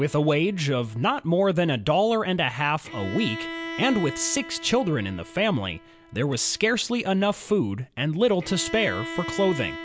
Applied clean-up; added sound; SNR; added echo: none; Bowed string instrument; 14 dB; none.